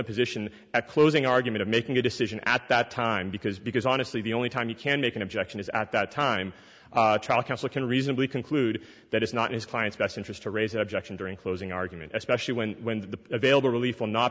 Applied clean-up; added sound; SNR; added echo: none; none; none; none.